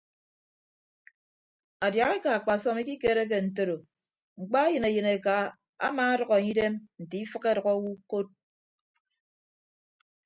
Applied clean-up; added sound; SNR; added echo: none; none; none; none.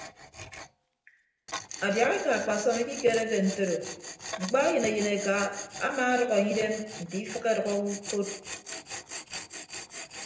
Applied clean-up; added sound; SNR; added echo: none; Tools; 12 dB; reverberation time 0.8 s.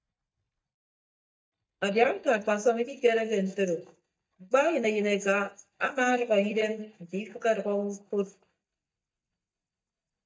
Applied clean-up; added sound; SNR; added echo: neural mask model DeepFilterNet 3.